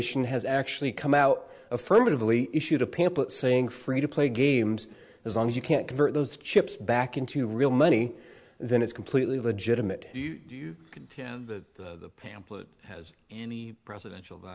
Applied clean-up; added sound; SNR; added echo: none; none; none; none.